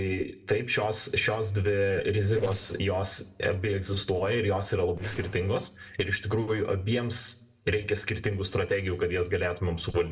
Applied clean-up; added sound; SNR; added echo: neural separator model SepFormer DNS4.